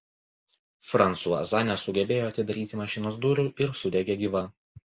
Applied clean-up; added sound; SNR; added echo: none; none; none; none.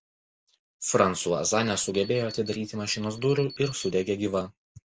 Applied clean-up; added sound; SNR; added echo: none; Alarm; 19 dB; none.